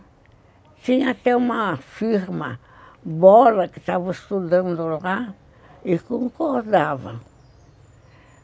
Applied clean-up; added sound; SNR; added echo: none; none; none; none.